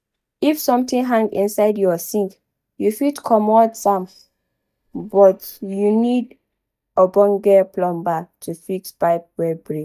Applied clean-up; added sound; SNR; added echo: neural mask model DeepFilterNet 3.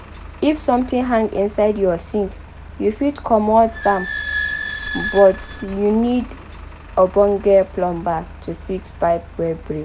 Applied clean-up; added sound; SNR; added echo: none; Squeak / Idling; 12 dB; none.